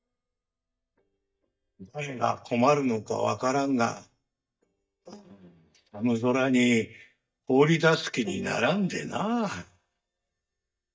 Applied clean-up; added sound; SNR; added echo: neural mask model DeepFilterNet 3.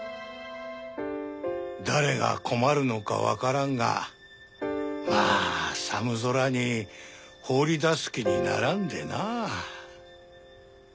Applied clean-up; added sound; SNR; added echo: none; none; none; none.